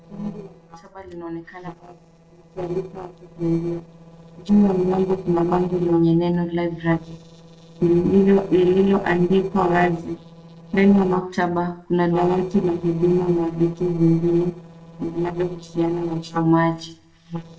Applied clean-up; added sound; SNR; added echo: neural separator model SepFormer DNS4.